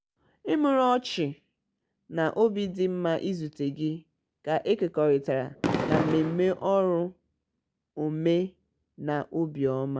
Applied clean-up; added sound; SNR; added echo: none; Fireworks; 2 dB; none.